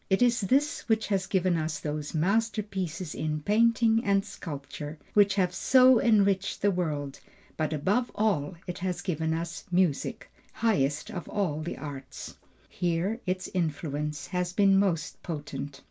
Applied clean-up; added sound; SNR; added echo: none; none; none; none.